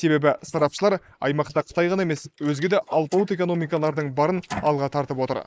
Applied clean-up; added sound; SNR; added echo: neural mask model Resemble Enhance denoiser.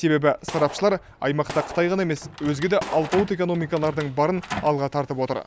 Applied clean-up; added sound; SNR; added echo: none; Gunshot, gunfire + Door; 12 dB; none.